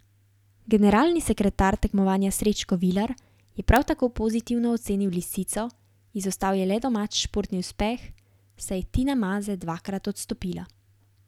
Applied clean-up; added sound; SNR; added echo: none; none; none; none.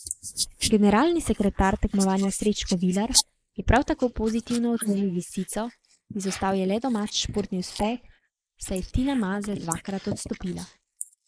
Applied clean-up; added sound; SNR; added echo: neural mask model Resemble Enhance denoiser.